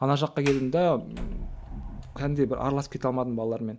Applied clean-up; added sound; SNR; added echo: none; Sliding door; 12 dB; none.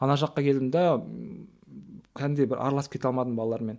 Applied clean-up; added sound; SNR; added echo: none; none; none; none.